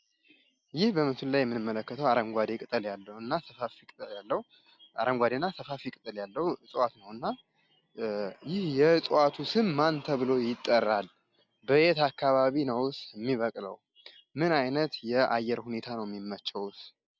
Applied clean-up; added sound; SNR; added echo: none; none; none; none.